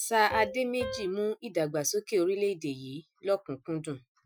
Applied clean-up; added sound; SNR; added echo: classical method Wiener filter.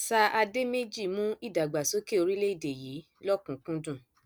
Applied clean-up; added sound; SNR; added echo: none; none; none; none.